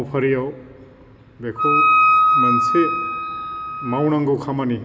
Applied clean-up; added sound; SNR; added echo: none; Wind instrument, woodwind instrument; -5 dB; none.